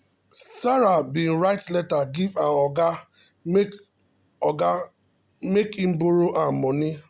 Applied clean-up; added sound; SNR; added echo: none; none; none; none.